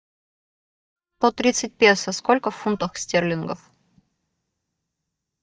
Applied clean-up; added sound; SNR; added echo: neural mask model DeepFilterNet 3.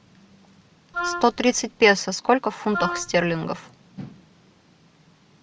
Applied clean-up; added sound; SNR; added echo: none; Wind instrument, woodwind instrument; 7 dB; none.